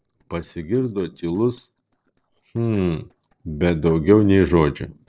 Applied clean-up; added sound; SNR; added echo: neural separator model SepFormer DNS4.